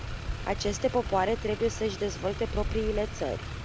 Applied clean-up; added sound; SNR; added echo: none; Motor vehicle (road); 5 dB; none.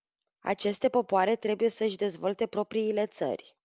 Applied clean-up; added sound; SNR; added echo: none; none; none; none.